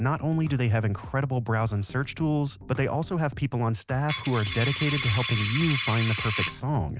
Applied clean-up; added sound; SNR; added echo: none; Coin (dropping); -3 dB; none.